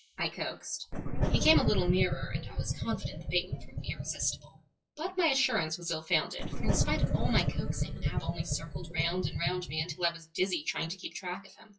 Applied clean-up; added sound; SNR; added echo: classical method WPE with log-MMSE.